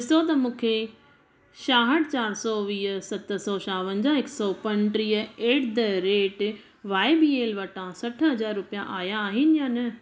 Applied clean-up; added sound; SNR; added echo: none; none; none; none.